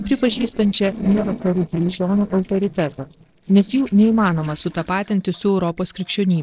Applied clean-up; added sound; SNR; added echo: neural separator model SepFormer DNS4.